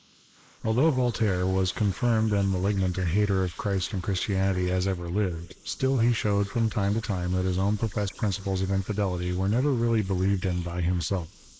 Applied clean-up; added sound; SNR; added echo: neural mask model Resemble Enhance denoiser.